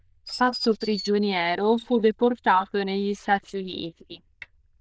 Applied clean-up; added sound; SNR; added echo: neural diffusion model UNIVERSE++.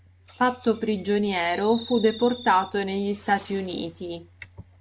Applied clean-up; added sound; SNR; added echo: none; Fireworks; 14 dB; none.